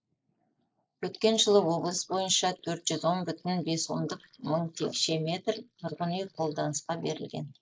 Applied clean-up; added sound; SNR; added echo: neural mask model Resemble Enhance denoiser.